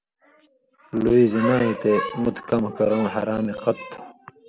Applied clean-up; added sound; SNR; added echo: none; none; none; none.